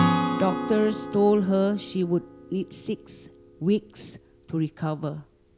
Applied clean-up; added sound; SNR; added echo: none; Acoustic guitar / Strum; 5 dB; none.